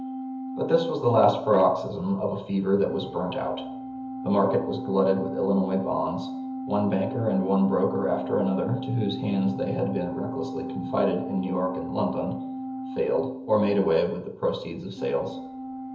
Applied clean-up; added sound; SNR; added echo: none; Organ; 9 dB; reverberation time 0.7 s.